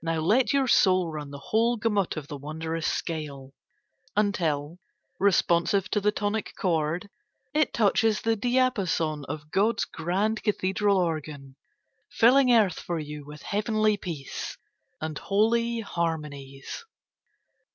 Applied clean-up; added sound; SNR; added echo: none; none; none; none.